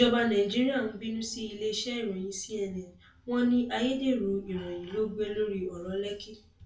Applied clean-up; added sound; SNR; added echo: none; none; none; reverberation time 0.3 s.